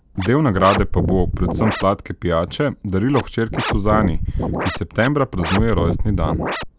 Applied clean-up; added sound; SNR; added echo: none; Scratching (performance technique); 3 dB; none.